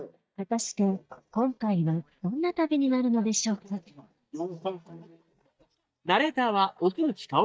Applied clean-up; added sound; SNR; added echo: neural mask model DeepFilterNet 3.